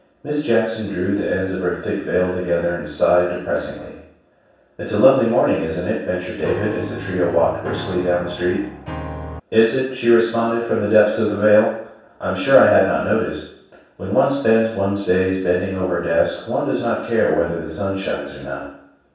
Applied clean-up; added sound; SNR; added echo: none; Piano; 12 dB; reverberation time 0.7 s.